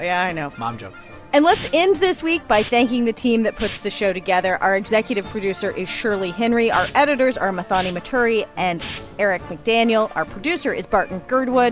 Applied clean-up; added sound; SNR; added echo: none; Hiss; 12 dB; none.